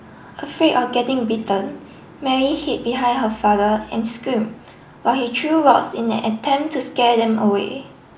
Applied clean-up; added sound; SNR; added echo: none; none; none; none.